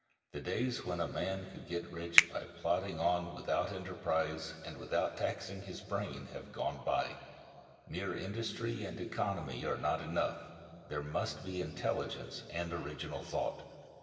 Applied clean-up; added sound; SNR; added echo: none; Finger snapping; -1 dB; reverberation time 2.5 s.